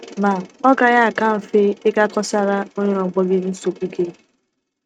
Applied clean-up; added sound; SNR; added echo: neural mask model RNNoise.